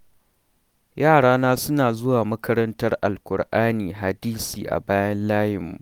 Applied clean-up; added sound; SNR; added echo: none; none; none; none.